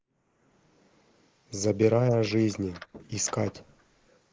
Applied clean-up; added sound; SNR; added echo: neural mask model Resemble Enhance denoiser.